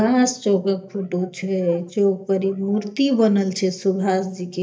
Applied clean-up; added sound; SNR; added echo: neural mask model DeepFilterNet 3.